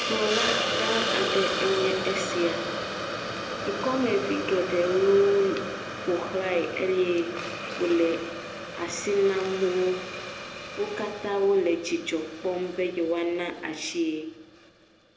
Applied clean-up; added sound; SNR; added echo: none; Hiss; 5 dB; reverberation time 0.7 s.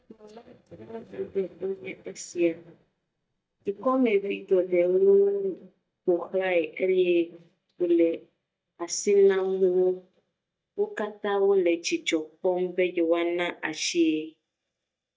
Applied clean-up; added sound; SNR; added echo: neural mask model DeepFilterNet 3.